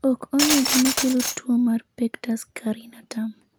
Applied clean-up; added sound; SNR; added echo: none; Glass; 3 dB; none.